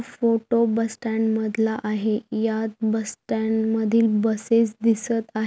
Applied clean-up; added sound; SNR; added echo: none; none; none; none.